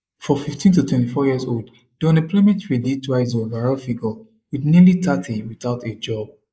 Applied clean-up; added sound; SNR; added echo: neural mask model Resemble Enhance denoiser.